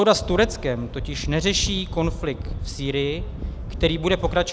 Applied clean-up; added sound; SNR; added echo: none; Wind; 6 dB; none.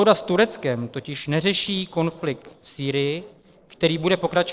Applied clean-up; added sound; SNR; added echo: neural separator model SepFormer DNS4.